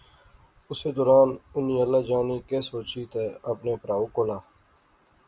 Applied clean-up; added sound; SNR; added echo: none; none; none; none.